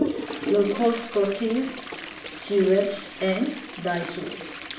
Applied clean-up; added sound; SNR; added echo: none; Toilet flush; 8 dB; reverberation time 0.5 s.